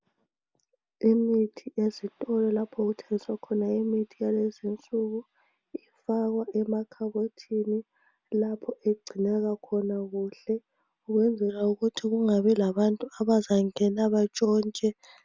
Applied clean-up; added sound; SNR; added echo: none; none; none; none.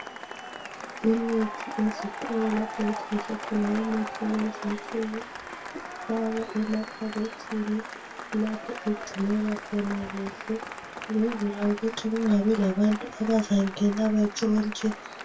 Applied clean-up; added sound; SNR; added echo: none; Applause / Cheering; 10 dB; reverberation time 0.1 s.